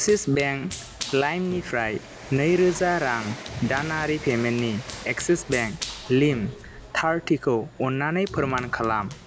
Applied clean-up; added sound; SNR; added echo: none; Train + Run; 13 dB; none.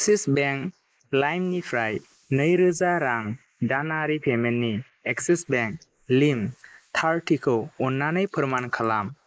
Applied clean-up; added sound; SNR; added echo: neural mask model Resemble Enhance denoiser.